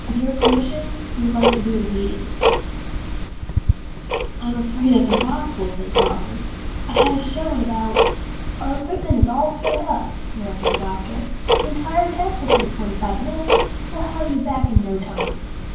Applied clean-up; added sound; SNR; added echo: none; Tick-tock; -2 dB; reverberation time 0.9 s.